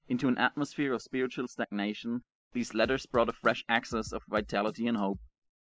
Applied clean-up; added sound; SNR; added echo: classical method spectral subtraction.